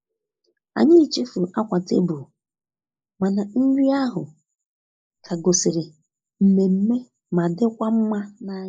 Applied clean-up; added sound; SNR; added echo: neural mask model Resemble Enhance denoiser.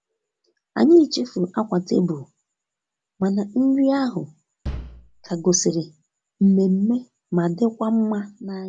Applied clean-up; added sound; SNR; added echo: none; Bass drum; 12 dB; none.